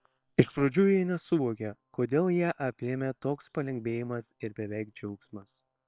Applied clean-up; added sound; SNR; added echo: neural separator model SepFormer WHAM!.